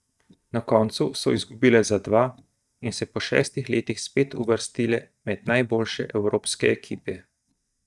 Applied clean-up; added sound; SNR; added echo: neural mask model DeepFilterNet 3.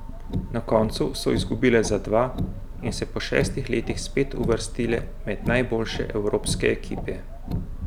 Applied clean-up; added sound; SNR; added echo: none; Car; 5 dB; none.